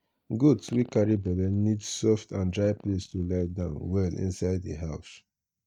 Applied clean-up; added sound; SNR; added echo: neural mask model DeepFilterNet 3.